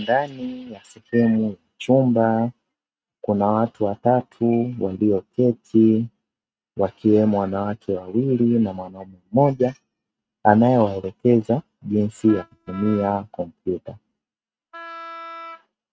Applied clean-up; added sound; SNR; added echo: neural mask model RNNoise.